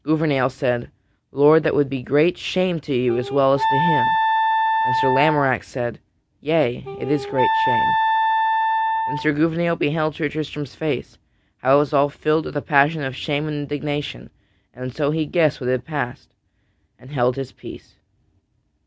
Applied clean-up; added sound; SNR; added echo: none; Wind instrument, woodwind instrument; -1 dB; none.